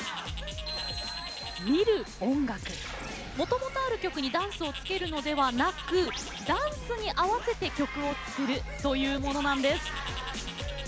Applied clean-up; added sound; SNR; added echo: none; Bird; 14 dB; none.